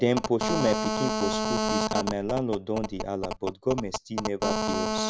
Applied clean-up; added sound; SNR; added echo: none; Telephone; 1 dB; none.